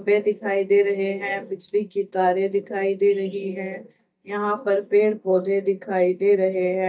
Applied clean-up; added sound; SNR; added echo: neural mask model DeepFilterNet 3.